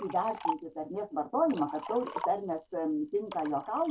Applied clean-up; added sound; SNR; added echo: none; Liquid; 9 dB; none.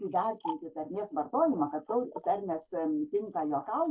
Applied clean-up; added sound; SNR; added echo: neural mask model Resemble Enhance denoiser.